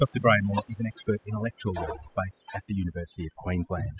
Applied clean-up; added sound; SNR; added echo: classical method spectral subtraction.